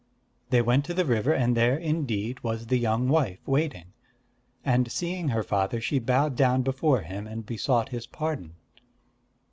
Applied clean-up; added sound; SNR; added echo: none; none; none; none.